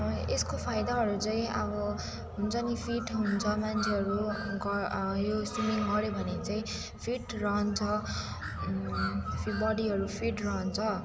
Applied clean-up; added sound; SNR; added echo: none; Bird; 13 dB; none.